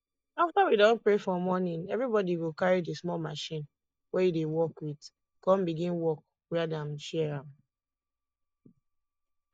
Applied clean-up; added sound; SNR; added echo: neural mask model DeepFilterNet 3.